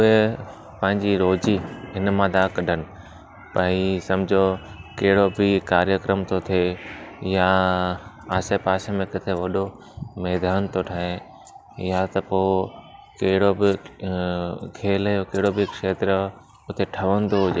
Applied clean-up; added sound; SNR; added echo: none; none; none; none.